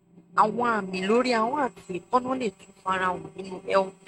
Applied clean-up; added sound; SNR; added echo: neural mask model RNNoise.